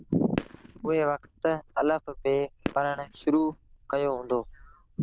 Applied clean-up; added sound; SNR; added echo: neural diffusion model UNIVERSE++.